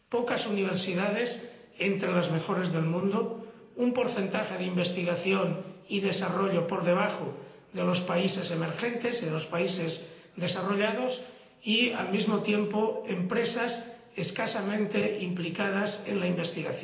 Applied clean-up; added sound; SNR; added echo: none; none; none; reverberation time 0.8 s.